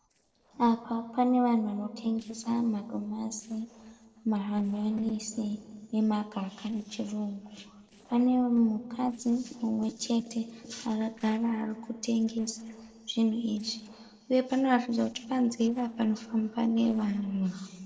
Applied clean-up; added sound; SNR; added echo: neural separator model SepFormer DNS4.